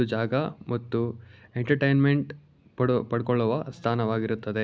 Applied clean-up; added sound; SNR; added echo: none; none; none; none.